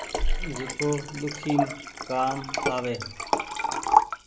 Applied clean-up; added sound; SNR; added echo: none; Liquid; -4 dB; none.